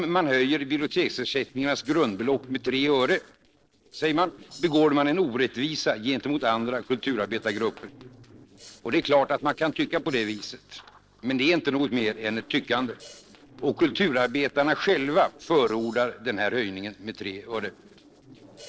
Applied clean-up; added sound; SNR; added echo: neural separator model SepFormer DNS4.